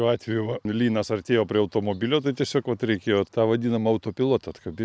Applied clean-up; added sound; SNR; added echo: none; none; none; none.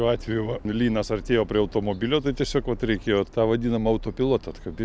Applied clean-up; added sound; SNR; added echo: none; Subway, metro, underground; 14 dB; none.